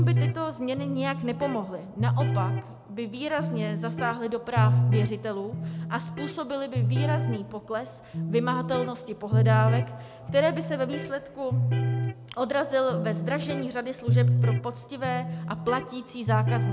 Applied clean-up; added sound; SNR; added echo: none; Electric guitar; -3 dB; none.